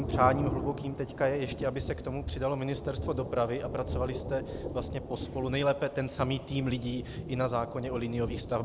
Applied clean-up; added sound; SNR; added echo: none; Thunder; 6 dB; none.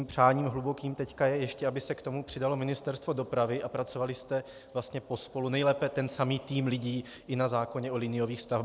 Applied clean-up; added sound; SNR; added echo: none; none; none; none.